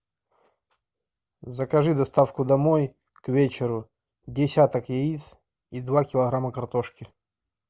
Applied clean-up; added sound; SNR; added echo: none; none; none; none.